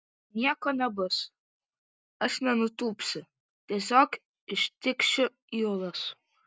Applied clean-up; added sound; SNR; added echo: none; none; none; none.